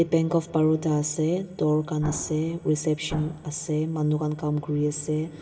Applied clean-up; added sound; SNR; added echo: none; Explosion; 14 dB; reverberation time 1.1 s.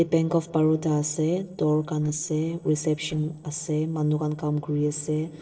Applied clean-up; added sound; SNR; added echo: neural separator model SepFormer DNS4.